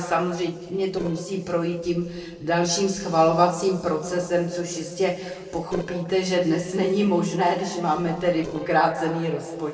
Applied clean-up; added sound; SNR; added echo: neural separator model SepFormer DNS4.